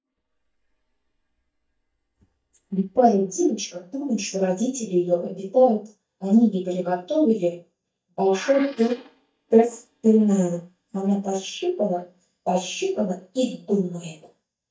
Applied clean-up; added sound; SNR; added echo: neural mask model DeepFilterNet 3.